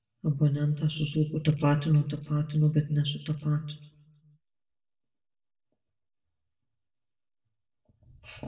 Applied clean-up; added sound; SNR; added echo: none; none; none; reverberation time 0.7 s.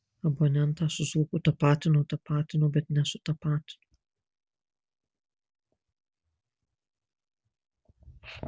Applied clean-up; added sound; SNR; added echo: none; none; none; none.